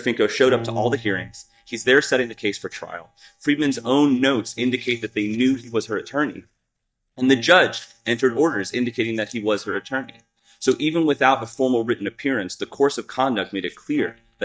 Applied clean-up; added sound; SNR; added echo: neural mask model DeepFilterNet 3.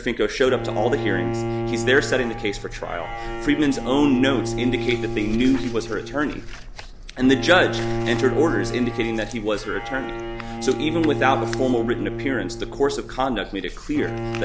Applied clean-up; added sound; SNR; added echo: none; Bowed string instrument; 6 dB; none.